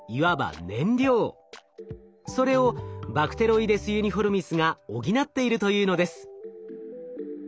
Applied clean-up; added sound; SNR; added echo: none; none; none; none.